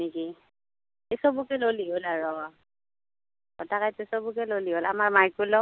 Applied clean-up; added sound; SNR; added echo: none; none; none; none.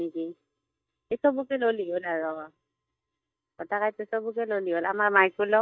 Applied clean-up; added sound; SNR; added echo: neural mask model DeepFilterNet 3.